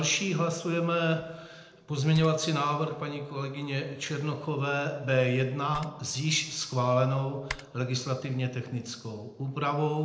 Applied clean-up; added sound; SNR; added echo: neural separator model SepFormer DNS4.